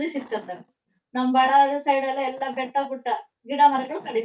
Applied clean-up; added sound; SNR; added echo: neural mask model DeepFilterNet 3.